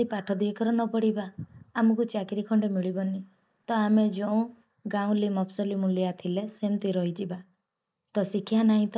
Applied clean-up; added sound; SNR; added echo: neural mask model Resemble Enhance denoiser.